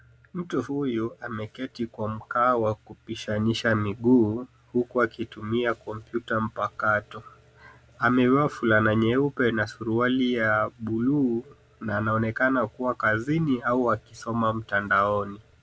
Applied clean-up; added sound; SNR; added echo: none; none; none; none.